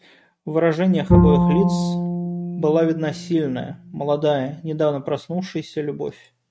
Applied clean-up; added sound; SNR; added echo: neural mask model RNNoise.